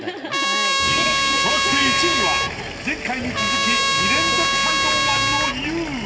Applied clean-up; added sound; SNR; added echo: none; Trumpet; -5 dB; reverberation time 2.1 s.